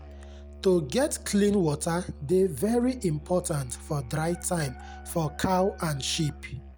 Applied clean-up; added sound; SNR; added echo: none; Musical instrument; 16 dB; none.